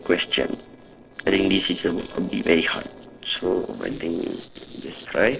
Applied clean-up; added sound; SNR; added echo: neural separator model SepFormer DNS4.